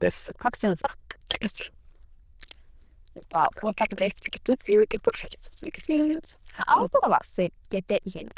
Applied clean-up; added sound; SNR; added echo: neural diffusion model UNIVERSE++.